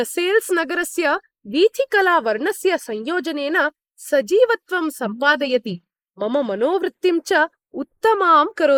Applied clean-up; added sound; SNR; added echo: neural mask model Resemble Enhance denoiser.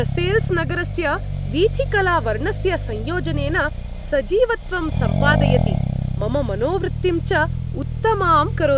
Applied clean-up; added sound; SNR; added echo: none; Accelerating, revving, vroom; 1 dB; none.